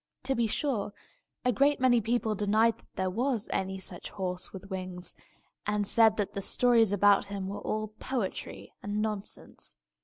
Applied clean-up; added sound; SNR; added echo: none; none; none; none.